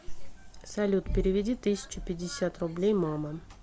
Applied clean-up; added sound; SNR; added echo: none; none; none; none.